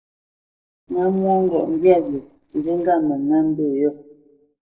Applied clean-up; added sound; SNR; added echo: neural separator model SepFormer DNS4.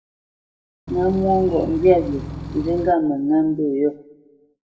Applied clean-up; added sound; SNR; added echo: none; Engine / Truck / Car; 10 dB; reverberation time 0.6 s.